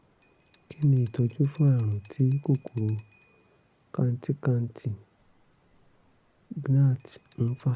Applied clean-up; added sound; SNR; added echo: none; Bell; 15 dB; none.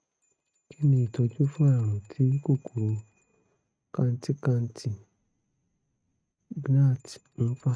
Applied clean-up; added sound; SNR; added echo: neural mask model RNNoise.